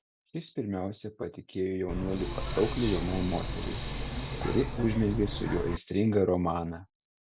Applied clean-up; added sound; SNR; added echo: none; Hiss; 3 dB; none.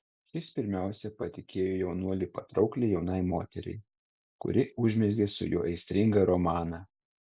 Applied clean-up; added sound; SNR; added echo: none; none; none; none.